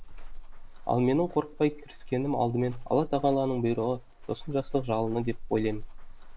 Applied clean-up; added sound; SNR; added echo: none; Walk, footsteps; 10 dB; none.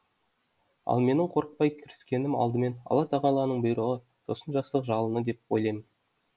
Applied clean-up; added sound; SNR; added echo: none; none; none; none.